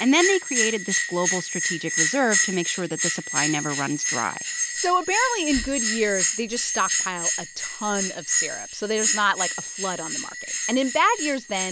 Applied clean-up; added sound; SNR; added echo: none; Bell; 1 dB; none.